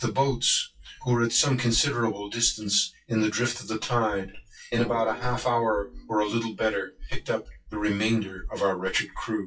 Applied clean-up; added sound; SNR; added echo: classical method WPE with log-MMSE.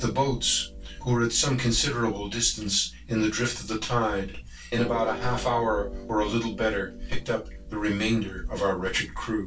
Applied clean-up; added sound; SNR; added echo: none; Harp; 12 dB; reverberation time 0.2 s.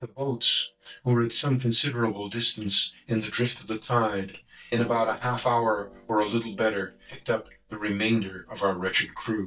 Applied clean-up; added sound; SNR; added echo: neural mask model DeepFilterNet 3.